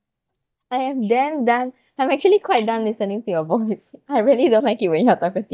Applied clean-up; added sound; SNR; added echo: neural mask model DeepFilterNet 3.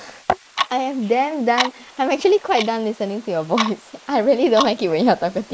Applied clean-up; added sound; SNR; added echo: neural mask model Resemble Enhance denoiser.